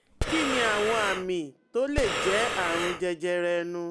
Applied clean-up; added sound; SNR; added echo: none; Breathing; 2 dB; none.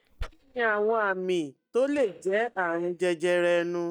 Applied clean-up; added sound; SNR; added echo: neural mask model DeepFilterNet 3.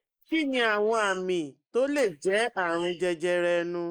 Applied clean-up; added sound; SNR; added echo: neural mask model Resemble Enhance denoiser.